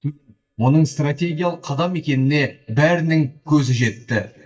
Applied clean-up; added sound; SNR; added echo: neural mask model DeepFilterNet 3.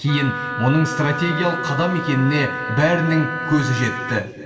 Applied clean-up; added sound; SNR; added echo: none; Wind instrument, woodwind instrument; 7 dB; reverberation time 2.2 s.